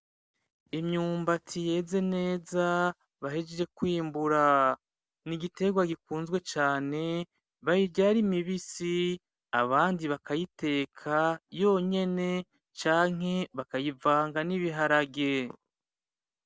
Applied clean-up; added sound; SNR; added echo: none; none; none; none.